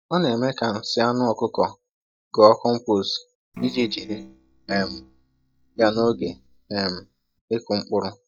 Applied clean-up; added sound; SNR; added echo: neural mask model DeepFilterNet 3.